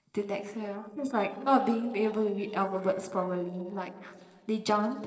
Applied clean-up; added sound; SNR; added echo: neural separator model SepFormer DNS4.